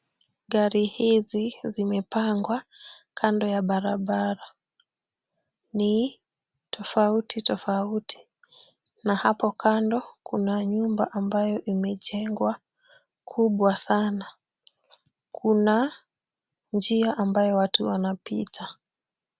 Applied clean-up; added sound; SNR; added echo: none; none; none; none.